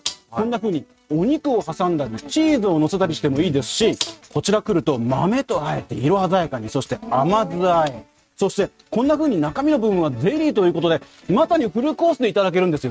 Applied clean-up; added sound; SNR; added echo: neural mask model RNNoise.